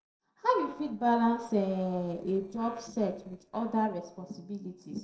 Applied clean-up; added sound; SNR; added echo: neural separator model SepFormer DNS4.